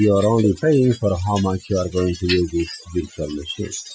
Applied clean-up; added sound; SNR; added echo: classical method Wiener filter.